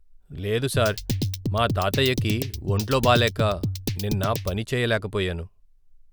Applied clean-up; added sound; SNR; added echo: none; Drum kit; 2 dB; none.